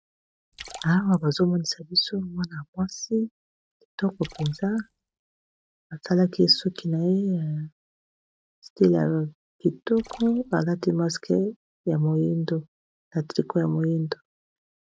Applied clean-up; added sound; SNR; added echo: neural mask model RNNoise.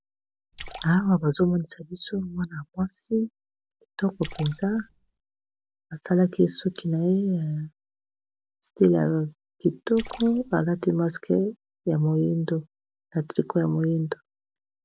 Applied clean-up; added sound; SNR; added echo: none; Splash, splatter; 16 dB; none.